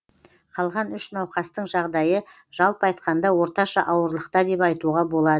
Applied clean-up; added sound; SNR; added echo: none; none; none; none.